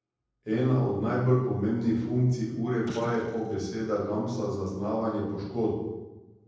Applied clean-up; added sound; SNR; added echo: neural separator model SepFormer DNS4.